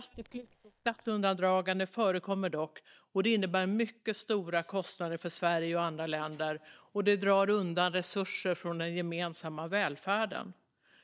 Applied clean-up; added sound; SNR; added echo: neural mask model DeepFilterNet 3.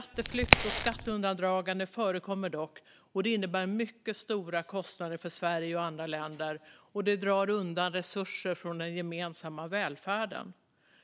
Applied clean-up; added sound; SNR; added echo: none; Crack; -5 dB; none.